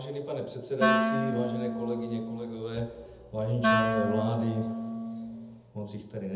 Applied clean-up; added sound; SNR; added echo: none; Wind instrument, woodwind instrument; -3 dB; reverberation time 0.7 s.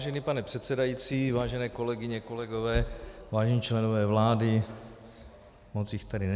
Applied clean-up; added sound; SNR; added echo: none; none; none; none.